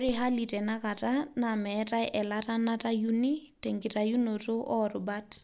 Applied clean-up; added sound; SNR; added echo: none; none; none; none.